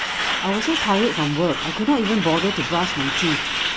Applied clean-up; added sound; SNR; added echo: none; Truck; 2 dB; none.